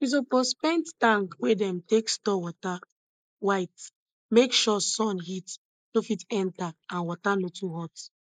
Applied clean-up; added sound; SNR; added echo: neural mask model Resemble Enhance denoiser.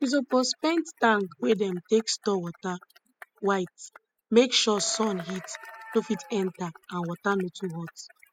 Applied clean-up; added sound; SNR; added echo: classical method spectral subtraction.